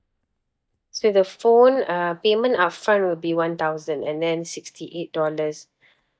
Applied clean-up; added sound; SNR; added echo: neural mask model DeepFilterNet 3.